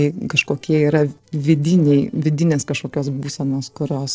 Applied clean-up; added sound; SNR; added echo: neural separator model SepFormer DNS4.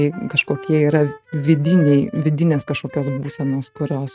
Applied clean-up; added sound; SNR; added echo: neural mask model RNNoise.